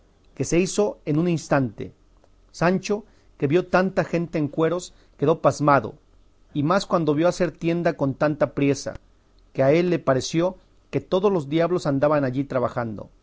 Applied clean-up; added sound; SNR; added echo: none; none; none; none.